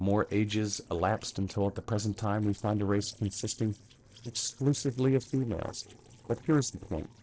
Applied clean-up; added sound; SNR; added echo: neural separator model SepFormer DNS4.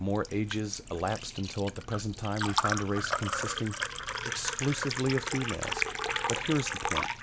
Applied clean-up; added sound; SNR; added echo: none; Liquid; 2 dB; none.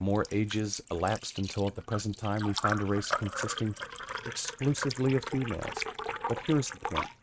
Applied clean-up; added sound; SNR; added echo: neural mask model RNNoise.